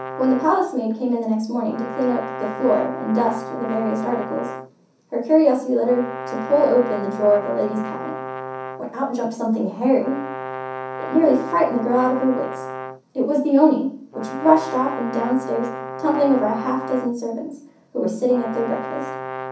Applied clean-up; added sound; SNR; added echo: none; Brass instrument; 10 dB; reverberation time 0.6 s.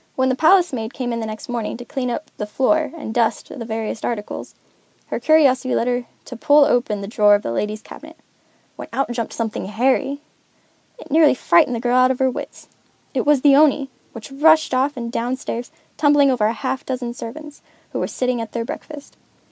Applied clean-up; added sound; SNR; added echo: none; none; none; none.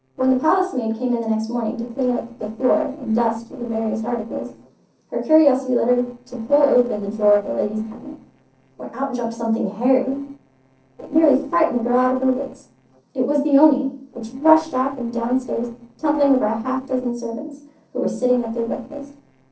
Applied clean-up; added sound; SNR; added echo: neural separator model SepFormer DNS4.